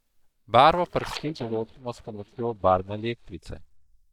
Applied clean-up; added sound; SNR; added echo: neural mask model DeepFilterNet 3.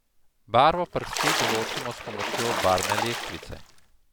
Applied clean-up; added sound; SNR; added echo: none; Splash, splatter; 2 dB; none.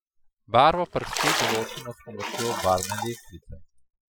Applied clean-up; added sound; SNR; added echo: classical method Wiener filter.